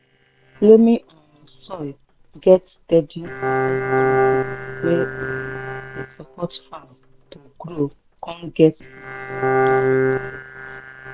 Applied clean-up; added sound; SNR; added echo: neural separator model SepFormer WHAM!.